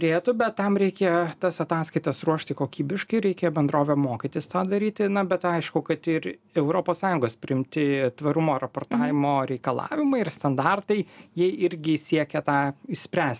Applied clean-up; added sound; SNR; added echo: none; none; none; none.